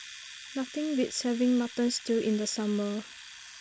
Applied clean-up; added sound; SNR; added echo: none; Domestic sounds, home sounds; 16 dB; none.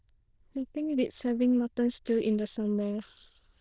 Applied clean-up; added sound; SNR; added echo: neural diffusion model UNIVERSE++.